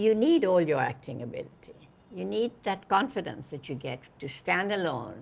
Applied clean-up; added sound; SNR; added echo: none; none; none; none.